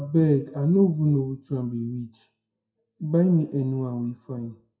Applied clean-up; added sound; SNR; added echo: classical method WPE with log-MMSE.